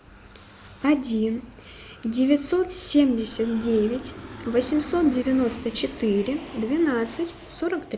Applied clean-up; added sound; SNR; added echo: none; Aircraft; 16 dB; none.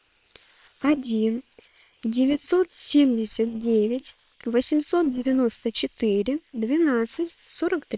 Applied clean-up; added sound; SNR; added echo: neural separator model SepFormer WHAM!.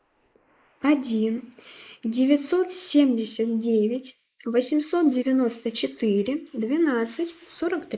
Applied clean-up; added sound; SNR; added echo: neural mask model Resemble Enhance denoiser.